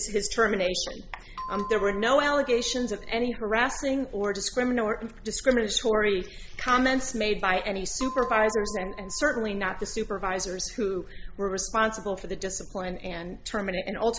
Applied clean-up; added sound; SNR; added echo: none; Bell; 14 dB; none.